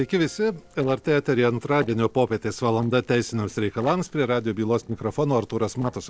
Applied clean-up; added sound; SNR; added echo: neural separator model SepFormer DNS4.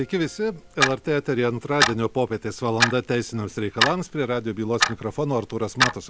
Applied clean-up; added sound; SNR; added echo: none; Clock; 3 dB; none.